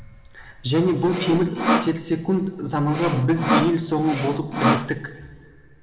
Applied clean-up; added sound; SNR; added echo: none; Sawing; 2 dB; reverberation time 2.1 s.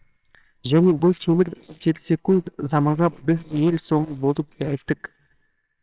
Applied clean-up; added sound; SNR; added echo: neural separator model SepFormer WHAMR!.